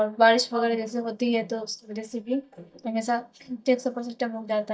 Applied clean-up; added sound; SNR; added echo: neural mask model DeepFilterNet 3.